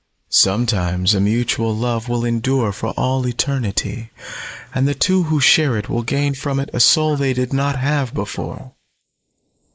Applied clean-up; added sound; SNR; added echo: neural mask model Resemble Enhance denoiser.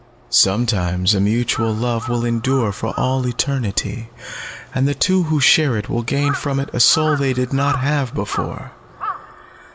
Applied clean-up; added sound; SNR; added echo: none; Crow; 13 dB; none.